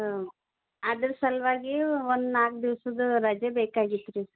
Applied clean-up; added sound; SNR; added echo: none; none; none; none.